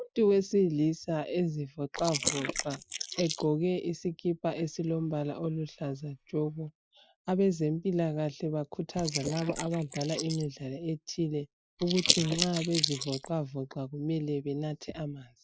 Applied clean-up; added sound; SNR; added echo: neural mask model Resemble Enhance denoiser.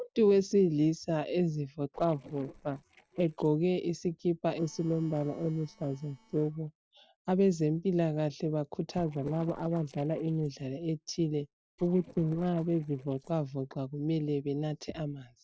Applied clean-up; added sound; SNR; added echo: neural separator model SepFormer DNS4.